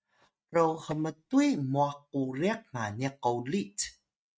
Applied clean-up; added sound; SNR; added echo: neural mask model RNNoise.